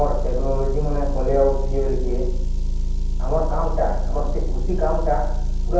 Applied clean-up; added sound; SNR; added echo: none; Motor vehicle (road) / Engine; -5 dB; reverberation time 0.9 s.